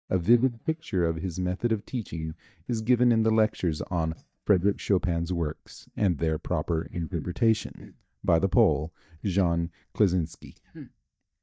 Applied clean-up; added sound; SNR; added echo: neural mask model DeepFilterNet 3.